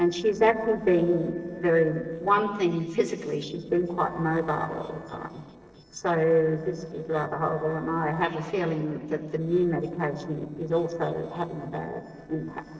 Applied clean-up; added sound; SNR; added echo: neural separator model SepFormer DNS4.